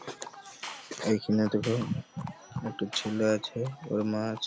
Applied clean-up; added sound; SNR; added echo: none; Livestock, farm animals, working animals + Clapping; 15 dB; none.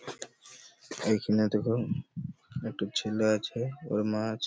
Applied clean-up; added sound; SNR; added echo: none; none; none; none.